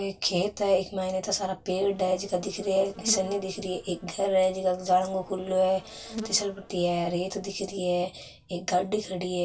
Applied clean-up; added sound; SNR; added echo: none; Insect; 17 dB; reverberation time 0.2 s.